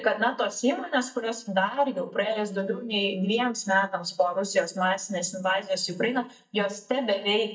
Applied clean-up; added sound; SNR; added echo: neural mask model DeepFilterNet 3.